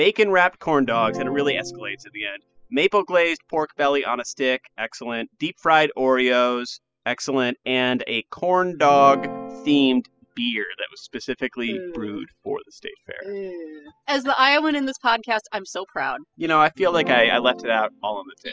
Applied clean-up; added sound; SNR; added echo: classical method spectral subtraction.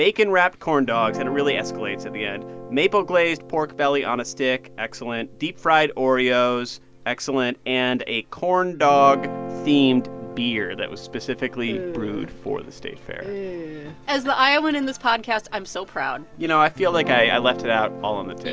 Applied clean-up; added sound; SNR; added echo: none; Guitar; 14 dB; none.